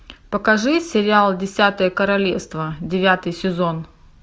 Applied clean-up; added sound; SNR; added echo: none; none; none; none.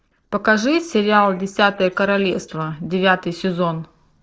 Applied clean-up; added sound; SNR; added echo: neural separator model SepFormer DNS4.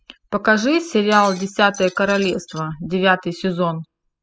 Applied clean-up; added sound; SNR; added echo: classical method spectral subtraction.